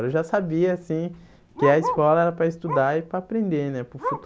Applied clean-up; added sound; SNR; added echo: none; Bark; 11 dB; none.